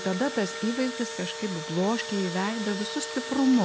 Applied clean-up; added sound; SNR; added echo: none; Engine / Drill; 8 dB; none.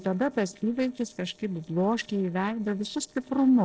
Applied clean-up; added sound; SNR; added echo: neural separator model SepFormer DNS4.